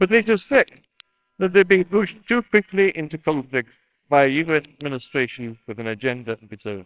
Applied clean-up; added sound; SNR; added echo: neural separator model SepFormer WHAMR!.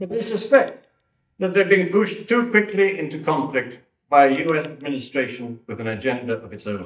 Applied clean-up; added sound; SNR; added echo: neural mask model DeepFilterNet 3.